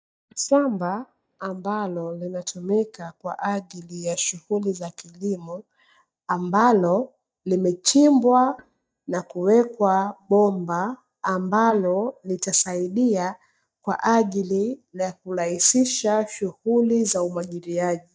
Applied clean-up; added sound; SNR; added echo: neural mask model DeepFilterNet 3.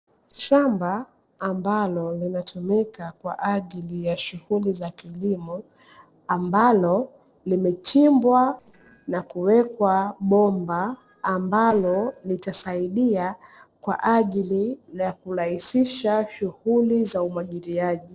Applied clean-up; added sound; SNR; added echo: neural separator model SepFormer DNS4.